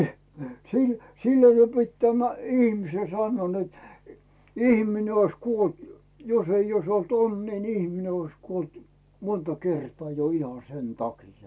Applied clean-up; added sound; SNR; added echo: none; none; none; none.